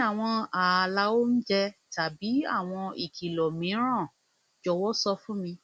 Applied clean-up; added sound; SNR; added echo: none; none; none; none.